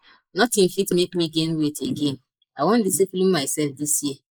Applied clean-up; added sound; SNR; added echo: neural mask model Resemble Enhance denoiser.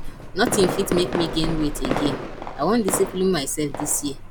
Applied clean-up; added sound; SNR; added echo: none; Alarm + Fireworks; 4 dB; none.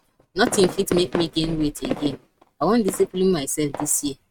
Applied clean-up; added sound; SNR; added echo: neural mask model RNNoise.